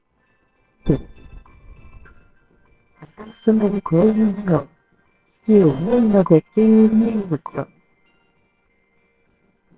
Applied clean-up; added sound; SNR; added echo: neural separator model SepFormer WHAMR!.